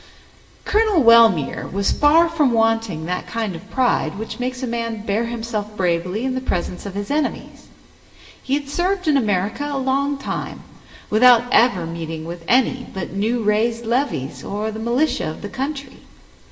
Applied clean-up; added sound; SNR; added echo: none; none; none; reverberation time 0.9 s.